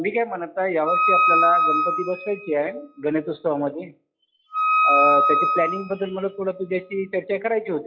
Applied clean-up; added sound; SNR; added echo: classical method log-MMSE.